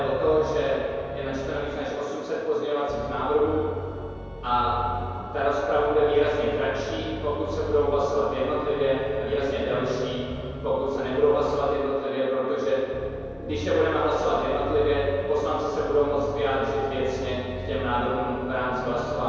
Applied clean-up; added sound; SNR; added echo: none; Organ; 11 dB; reverberation time 2.2 s.